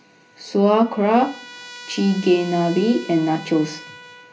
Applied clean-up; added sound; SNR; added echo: none; Trumpet; 19 dB; reverberation time 0.3 s.